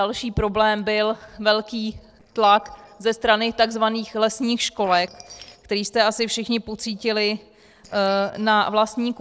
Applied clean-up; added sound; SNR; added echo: neural separator model SepFormer DNS4.